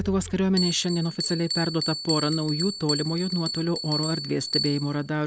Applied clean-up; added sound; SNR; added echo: none; Bell; 6 dB; none.